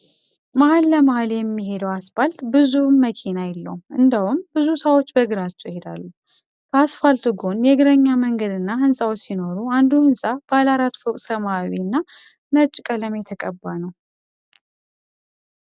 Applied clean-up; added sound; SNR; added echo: none; none; none; none.